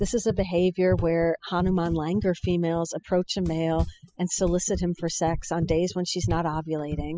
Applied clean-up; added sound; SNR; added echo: classical method spectral subtraction.